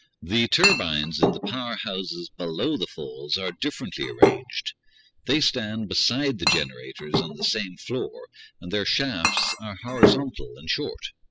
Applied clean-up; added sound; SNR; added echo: classical method spectral subtraction.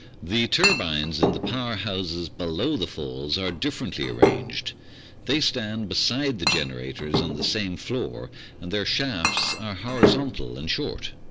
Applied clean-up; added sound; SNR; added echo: none; Chink, clink; 1 dB; none.